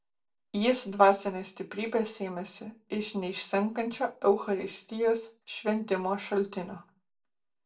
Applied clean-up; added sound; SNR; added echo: none; none; none; reverberation time 0.2 s.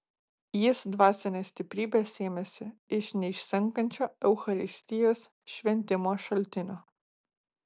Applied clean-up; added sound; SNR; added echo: none; none; none; none.